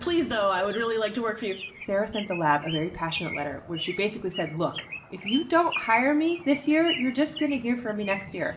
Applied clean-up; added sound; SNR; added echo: none; Bird; 12 dB; reverberation time 0.5 s.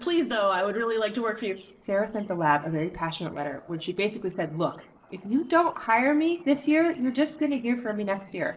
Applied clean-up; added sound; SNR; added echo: neural separator model SepFormer DNS4.